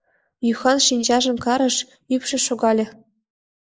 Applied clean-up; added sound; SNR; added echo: neural mask model Resemble Enhance denoiser.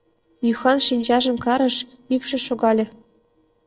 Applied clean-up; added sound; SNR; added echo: neural separator model SepFormer DNS4.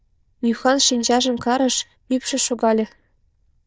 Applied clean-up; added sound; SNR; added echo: neural diffusion model UNIVERSE++.